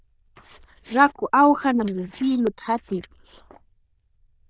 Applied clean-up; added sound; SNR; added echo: neural diffusion model UNIVERSE++.